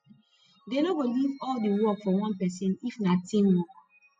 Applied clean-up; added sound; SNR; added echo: classical method spectral subtraction.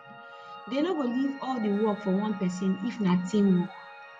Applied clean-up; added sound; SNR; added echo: none; Piano; 17 dB; none.